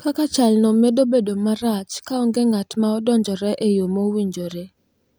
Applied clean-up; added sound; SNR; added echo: none; none; none; none.